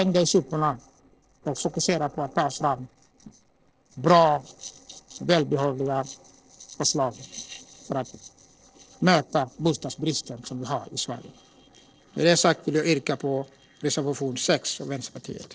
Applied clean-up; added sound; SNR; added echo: neural separator model SepFormer DNS4.